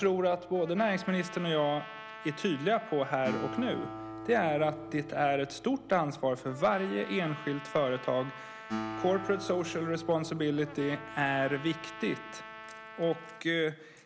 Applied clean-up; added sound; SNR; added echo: none; Acoustic guitar + Trumpet; 12 dB; none.